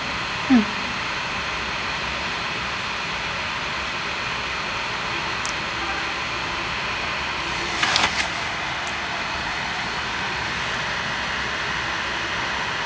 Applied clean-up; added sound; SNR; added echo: none; none; none; none.